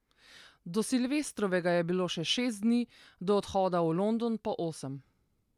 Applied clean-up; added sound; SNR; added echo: none; none; none; none.